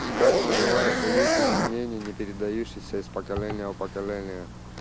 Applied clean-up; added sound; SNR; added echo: none; Zipper (clothing); -3 dB; none.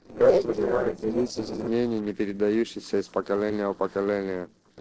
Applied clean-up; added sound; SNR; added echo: neural separator model SepFormer DNS4.